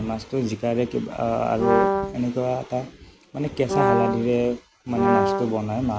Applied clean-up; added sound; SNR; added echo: none; Brass instrument; -2 dB; none.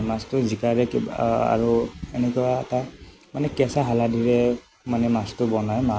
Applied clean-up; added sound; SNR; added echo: none; none; none; none.